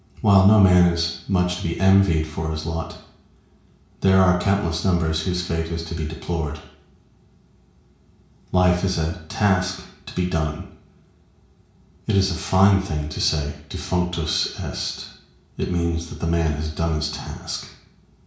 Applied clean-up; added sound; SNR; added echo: none; none; none; reverberation time 0.6 s.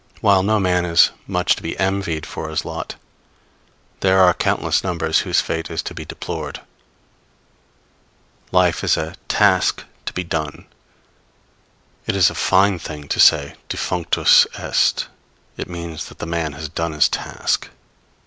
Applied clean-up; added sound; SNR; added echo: none; none; none; none.